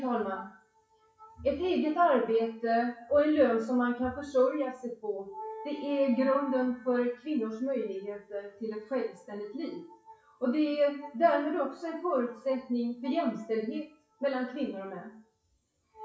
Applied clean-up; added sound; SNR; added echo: classical method WPE with log-MMSE.